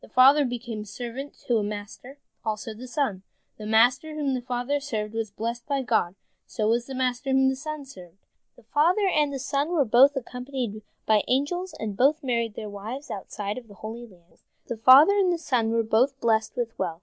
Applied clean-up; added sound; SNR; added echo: none; none; none; none.